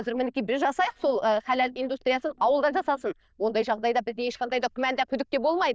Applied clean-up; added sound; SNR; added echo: neural diffusion model UNIVERSE++.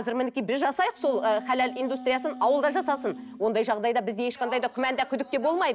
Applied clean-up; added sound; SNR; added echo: none; Wind instrument, woodwind instrument; 14 dB; none.